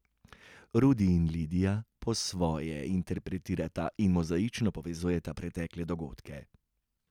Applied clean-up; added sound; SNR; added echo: none; none; none; none.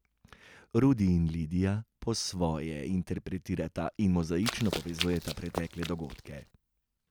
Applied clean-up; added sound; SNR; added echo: none; Run; 9 dB; none.